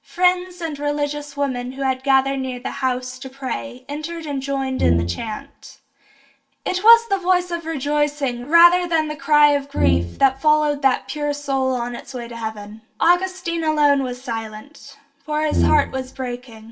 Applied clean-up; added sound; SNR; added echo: none; Brass instrument; 1 dB; reverberation time 0.2 s.